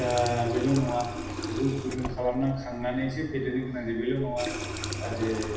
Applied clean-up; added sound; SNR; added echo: none; Water tap, faucet; 6 dB; reverberation time 0.8 s.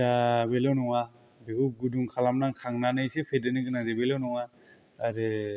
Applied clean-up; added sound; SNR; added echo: none; none; none; none.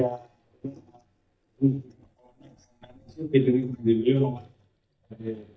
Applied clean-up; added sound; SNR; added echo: neural mask model DeepFilterNet 3.